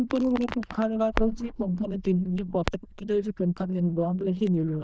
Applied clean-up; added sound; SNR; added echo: neural diffusion model UNIVERSE++.